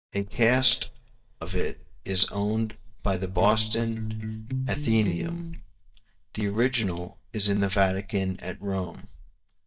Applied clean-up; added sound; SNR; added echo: neural mask model DeepFilterNet 3.